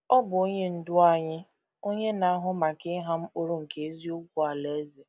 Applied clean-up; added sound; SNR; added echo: none; none; none; none.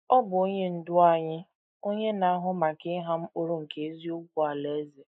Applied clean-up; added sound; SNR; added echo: neural mask model Resemble Enhance denoiser.